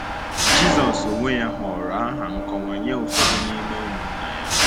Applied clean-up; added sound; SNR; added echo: none; Mechanisms; -4 dB; none.